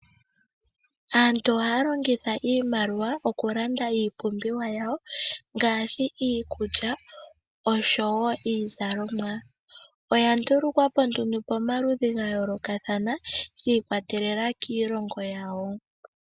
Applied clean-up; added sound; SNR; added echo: none; none; none; none.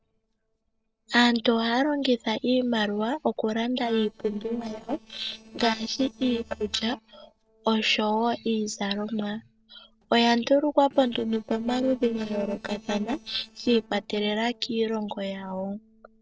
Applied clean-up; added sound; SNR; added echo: neural separator model SepFormer DNS4.